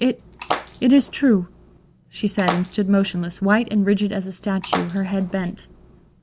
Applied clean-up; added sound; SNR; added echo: none; Splash, splatter; 11 dB; none.